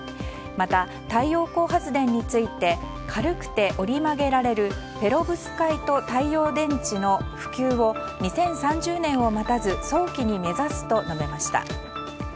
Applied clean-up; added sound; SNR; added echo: none; Bass drum / Keyboard (musical); 14 dB; none.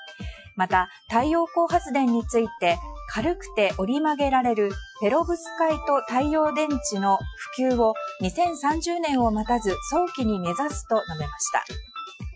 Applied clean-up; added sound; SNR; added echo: classical method Wiener filter.